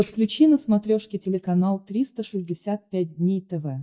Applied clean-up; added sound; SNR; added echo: neural mask model DeepFilterNet 3.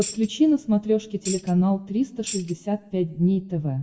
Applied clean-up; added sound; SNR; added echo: none; Tambourine; 14 dB; reverberation time 0.6 s.